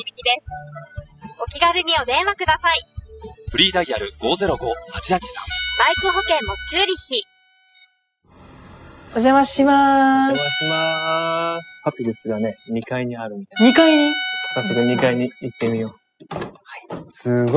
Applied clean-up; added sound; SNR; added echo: classical method spectral subtraction.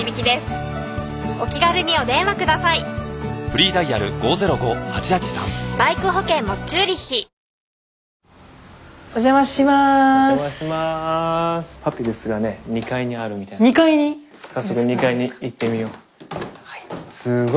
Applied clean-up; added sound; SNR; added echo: none; none; none; none.